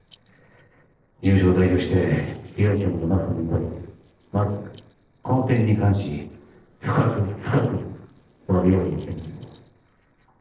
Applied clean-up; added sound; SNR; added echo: neural separator model SepFormer DNS4.